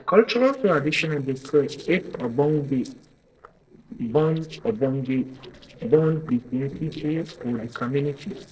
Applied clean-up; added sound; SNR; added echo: neural separator model SepFormer DNS4.